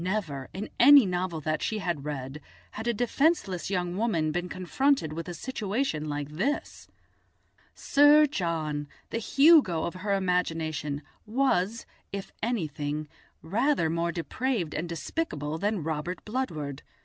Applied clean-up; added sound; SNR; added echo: none; none; none; none.